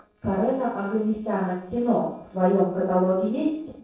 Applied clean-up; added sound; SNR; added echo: neural separator model SepFormer DNS4.